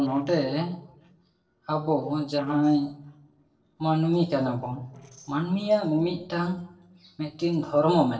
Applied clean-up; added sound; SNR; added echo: neural separator model SepFormer DNS4.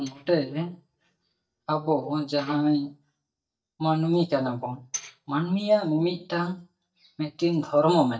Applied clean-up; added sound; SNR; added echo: neural mask model DeepFilterNet 3.